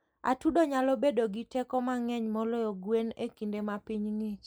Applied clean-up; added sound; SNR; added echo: neural mask model Resemble Enhance denoiser.